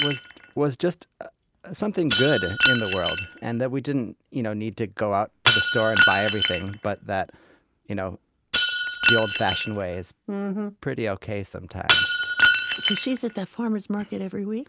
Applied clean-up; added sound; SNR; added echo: none; Shatter; -1 dB; none.